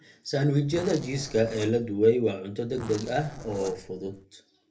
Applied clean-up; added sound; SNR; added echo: none; Zipper (clothing); 15 dB; reverberation time 0.3 s.